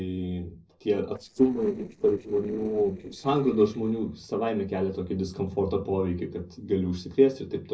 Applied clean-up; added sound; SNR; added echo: neural separator model SepFormer DNS4.